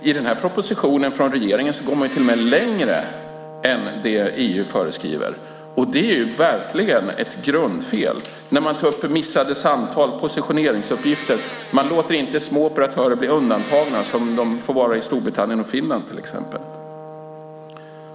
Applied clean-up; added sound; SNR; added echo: none; Brass instrument + Domestic sounds, home sounds; 17 dB; none.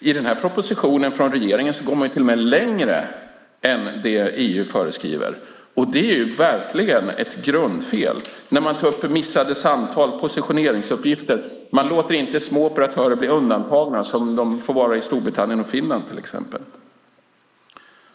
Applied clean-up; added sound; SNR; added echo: neural mask model Resemble Enhance denoiser.